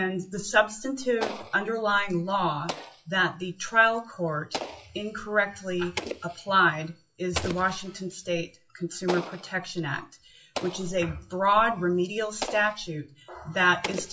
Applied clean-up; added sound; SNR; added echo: classical method WPE with log-MMSE.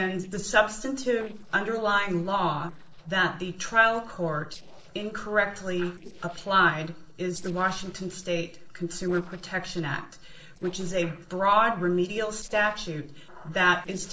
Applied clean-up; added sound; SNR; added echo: neural separator model SepFormer DNS4.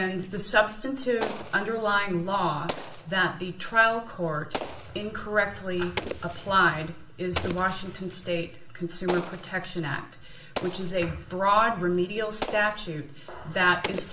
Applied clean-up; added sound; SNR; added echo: none; Explosion; 12 dB; reverberation time 0.4 s.